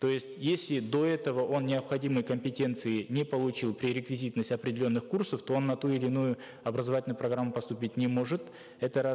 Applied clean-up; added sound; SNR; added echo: none; none; none; none.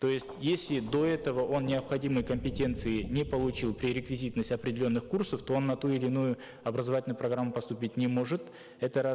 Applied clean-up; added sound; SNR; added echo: none; Thunder; 16 dB; none.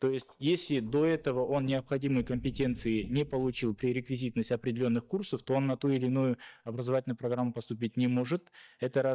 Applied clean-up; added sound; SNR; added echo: neural mask model DeepFilterNet 3.